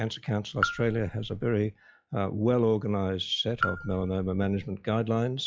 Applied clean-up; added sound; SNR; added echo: classical method log-MMSE.